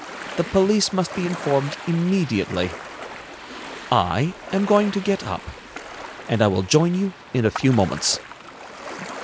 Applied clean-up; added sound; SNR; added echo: none; Ocean; 13 dB; none.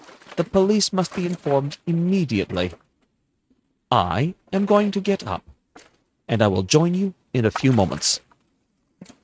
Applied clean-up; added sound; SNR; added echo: neural mask model RNNoise.